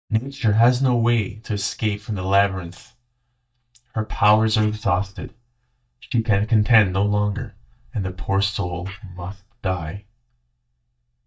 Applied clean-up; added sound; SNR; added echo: neural mask model DeepFilterNet 3.